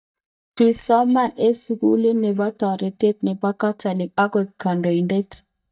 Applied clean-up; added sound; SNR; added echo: neural mask model DeepFilterNet 3.